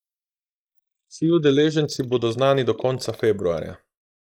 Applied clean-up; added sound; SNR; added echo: neural mask model Resemble Enhance denoiser.